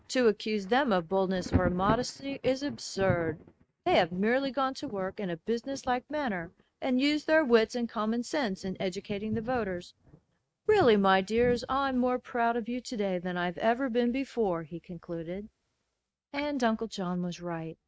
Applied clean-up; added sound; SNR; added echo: neural mask model RNNoise.